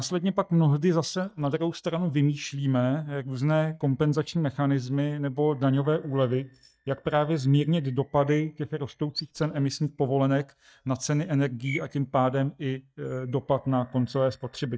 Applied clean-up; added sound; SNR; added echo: neural mask model DeepFilterNet 3.